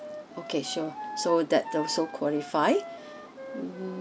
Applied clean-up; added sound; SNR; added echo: none; Wind instrument, woodwind instrument; 12 dB; none.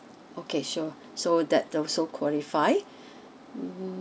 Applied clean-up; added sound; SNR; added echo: none; none; none; none.